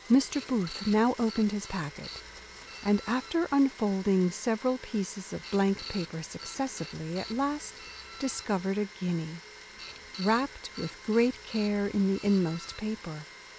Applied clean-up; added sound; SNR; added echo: none; Domestic sounds, home sounds + Printer; 15 dB; none.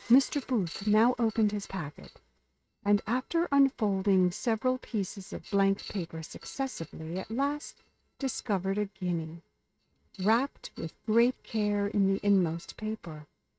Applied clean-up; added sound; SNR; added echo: neural mask model RNNoise.